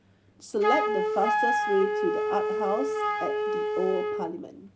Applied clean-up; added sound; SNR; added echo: none; Wind instrument, woodwind instrument; -2 dB; none.